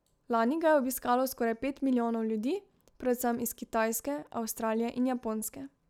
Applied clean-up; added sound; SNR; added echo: none; none; none; none.